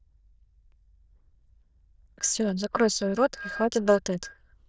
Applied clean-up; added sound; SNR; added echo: neural diffusion model UNIVERSE++.